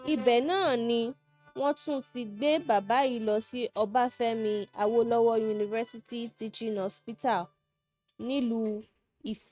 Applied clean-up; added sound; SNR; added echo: neural mask model RNNoise.